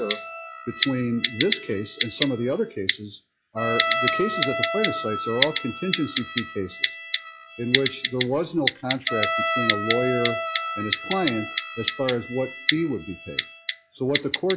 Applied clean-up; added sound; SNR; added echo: classical method log-MMSE.